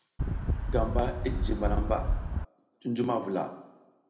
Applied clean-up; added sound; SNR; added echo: none; Wind; -4 dB; reverberation time 0.9 s.